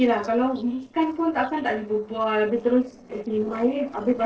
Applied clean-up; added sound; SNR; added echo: neural separator model SepFormer DNS4.